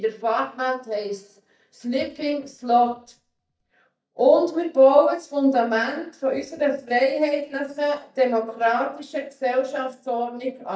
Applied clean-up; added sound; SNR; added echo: neural mask model DeepFilterNet 3.